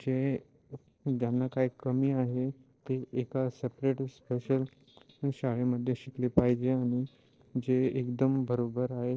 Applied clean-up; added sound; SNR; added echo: neural separator model SepFormer DNS4.